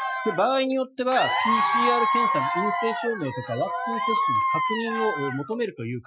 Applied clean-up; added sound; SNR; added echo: classical method Wiener filter.